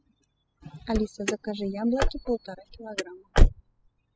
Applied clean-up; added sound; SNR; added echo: classical method spectral subtraction.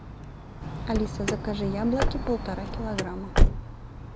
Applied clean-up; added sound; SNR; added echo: none; Car; -5 dB; none.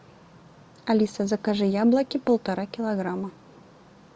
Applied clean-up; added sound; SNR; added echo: none; none; none; none.